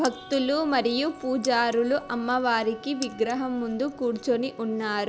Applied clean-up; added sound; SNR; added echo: none; Wind instrument, woodwind instrument + Keys jangling; 18 dB; none.